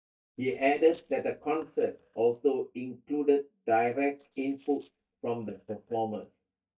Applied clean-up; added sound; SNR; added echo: neural mask model DeepFilterNet 3.